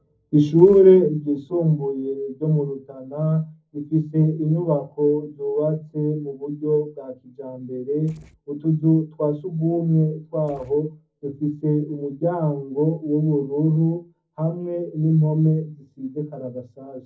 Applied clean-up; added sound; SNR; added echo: neural separator model SepFormer DNS4.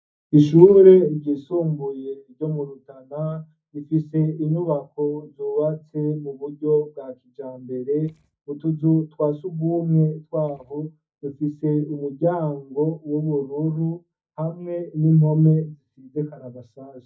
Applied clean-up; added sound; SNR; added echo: neural mask model DeepFilterNet 3.